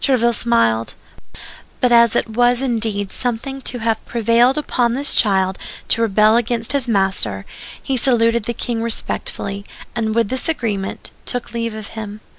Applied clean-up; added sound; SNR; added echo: none; none; none; none.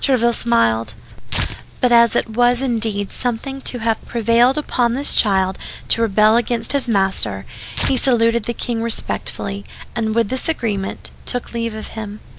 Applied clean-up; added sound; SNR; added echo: none; Tearing; 15 dB; none.